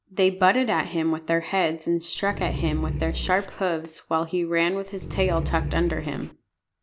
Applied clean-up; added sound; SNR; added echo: none; Growling; 4 dB; none.